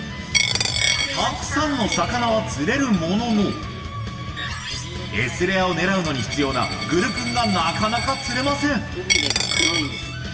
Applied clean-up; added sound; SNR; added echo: none; Coin (dropping); 5 dB; reverberation time 3.0 s.